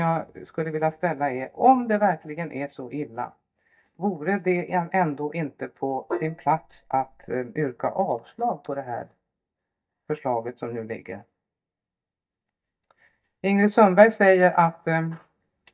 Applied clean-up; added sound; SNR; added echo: neural mask model DeepFilterNet 3.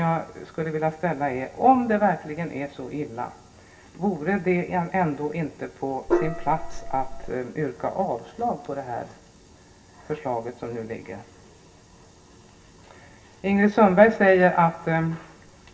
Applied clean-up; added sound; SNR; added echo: none; Gong; 2 dB; reverberation time 0.2 s.